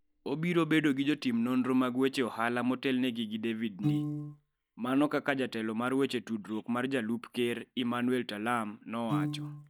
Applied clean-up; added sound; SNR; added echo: neural mask model DeepFilterNet 3.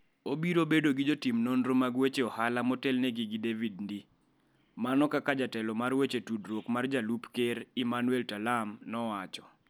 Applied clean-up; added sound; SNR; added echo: none; none; none; none.